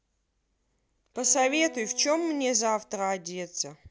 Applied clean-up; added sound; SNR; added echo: none; Bowed string instrument; 19 dB; none.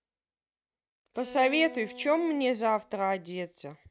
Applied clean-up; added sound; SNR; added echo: neural mask model RNNoise.